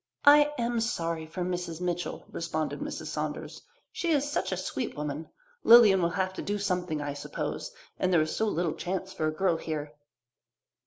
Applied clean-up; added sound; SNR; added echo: none; none; none; none.